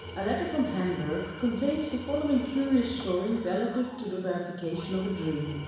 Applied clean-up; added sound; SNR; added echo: none; Tools; 13 dB; reverberation time 1.1 s.